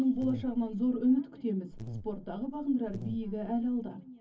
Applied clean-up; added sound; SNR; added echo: none; Buzz; 12 dB; reverberation time 0.3 s.